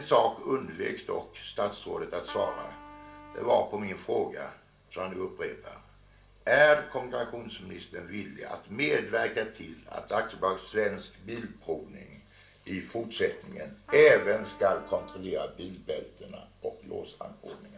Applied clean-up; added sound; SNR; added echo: none; Trumpet; 17 dB; reverberation time 0.3 s.